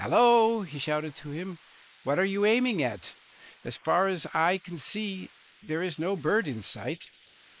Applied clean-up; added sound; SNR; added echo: neural mask model Resemble Enhance denoiser.